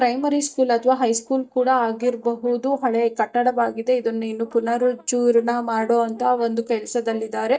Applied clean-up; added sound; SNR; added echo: neural mask model DeepFilterNet 3.